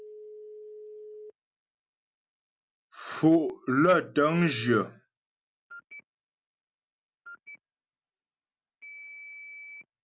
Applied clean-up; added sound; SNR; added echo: none; Telephone; 18 dB; none.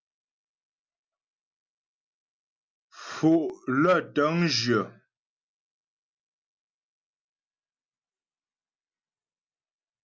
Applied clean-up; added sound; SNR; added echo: none; none; none; none.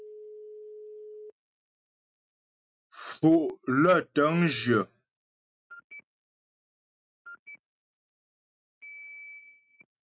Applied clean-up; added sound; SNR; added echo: neural mask model RNNoise.